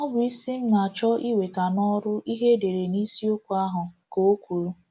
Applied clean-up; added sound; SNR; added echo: none; none; none; none.